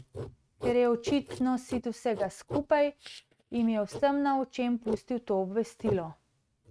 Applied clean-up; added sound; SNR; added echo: neural mask model RNNoise.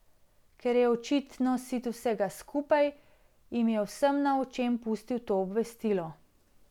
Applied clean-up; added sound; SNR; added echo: none; none; none; none.